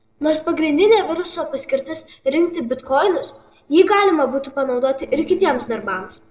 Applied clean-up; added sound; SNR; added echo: neural separator model SepFormer DNS4.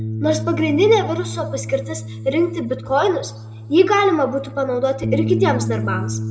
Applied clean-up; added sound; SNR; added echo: none; Bass guitar; 7 dB; reverberation time 0.7 s.